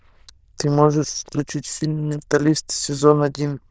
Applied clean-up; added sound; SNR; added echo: neural diffusion model UNIVERSE++.